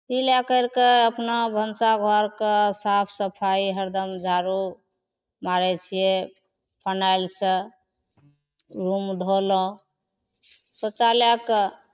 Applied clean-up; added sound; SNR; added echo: neural mask model DeepFilterNet 3.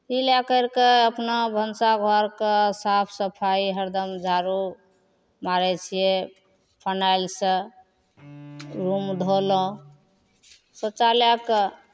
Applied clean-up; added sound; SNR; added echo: none; Bowed string instrument; 19 dB; none.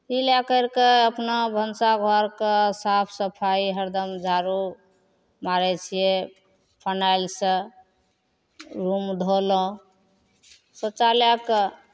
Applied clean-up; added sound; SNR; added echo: none; none; none; none.